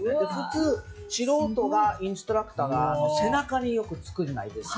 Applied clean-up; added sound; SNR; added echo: classical method log-MMSE.